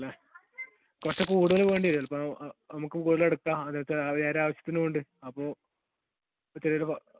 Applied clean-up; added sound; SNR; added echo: none; Coin (dropping); 4 dB; none.